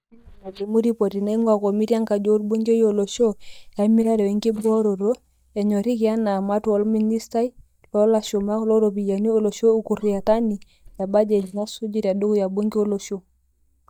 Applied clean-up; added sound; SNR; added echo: neural mask model DeepFilterNet 3.